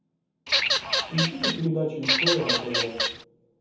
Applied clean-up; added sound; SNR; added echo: none; Bird vocalization, bird call, bird song / Fowl; -5 dB; reverberation time 0.9 s.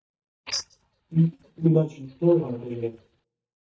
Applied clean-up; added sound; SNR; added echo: neural mask model DeepFilterNet 3.